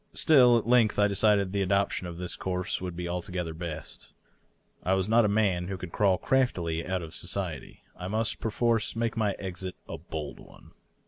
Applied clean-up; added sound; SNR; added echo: none; none; none; none.